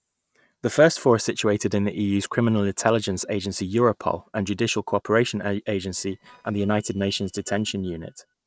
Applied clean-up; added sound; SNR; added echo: neural separator model SepFormer DNS4.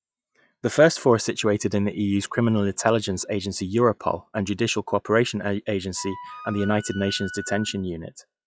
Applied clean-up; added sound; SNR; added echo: classical method log-MMSE.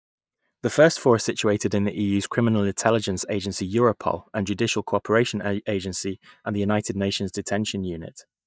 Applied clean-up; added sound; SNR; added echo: neural mask model DeepFilterNet 3.